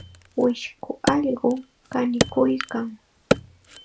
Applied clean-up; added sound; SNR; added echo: none; Wood; 4 dB; none.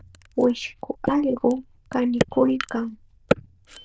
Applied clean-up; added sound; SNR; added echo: neural diffusion model UNIVERSE++.